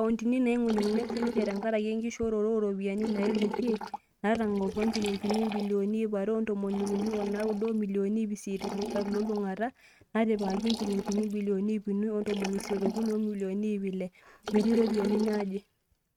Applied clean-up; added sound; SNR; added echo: neural mask model RNNoise.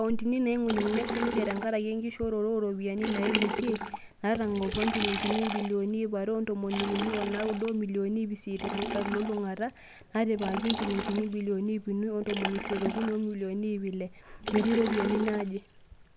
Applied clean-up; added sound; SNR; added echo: none; Liquid; 5 dB; none.